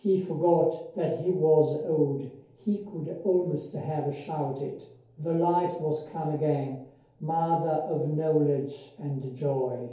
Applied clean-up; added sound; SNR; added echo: none; none; none; reverberation time 2.4 s.